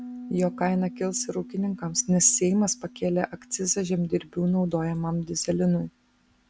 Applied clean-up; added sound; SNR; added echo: none; Piano; 19 dB; none.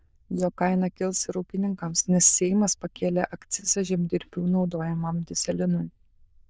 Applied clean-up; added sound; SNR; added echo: neural diffusion model UNIVERSE++.